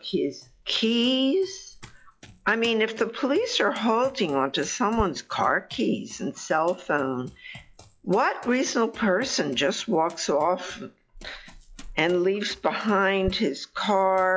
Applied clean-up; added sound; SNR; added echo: classical method log-MMSE.